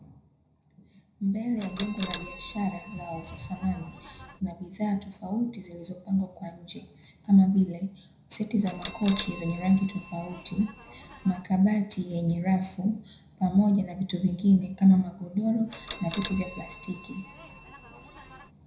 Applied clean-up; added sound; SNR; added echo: none; Bell; 4 dB; reverberation time 0.4 s.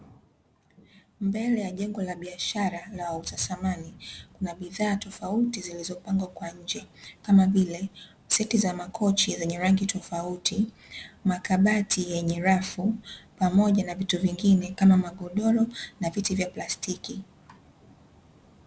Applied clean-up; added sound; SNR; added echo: none; none; none; none.